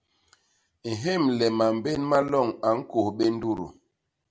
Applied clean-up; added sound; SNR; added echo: none; none; none; none.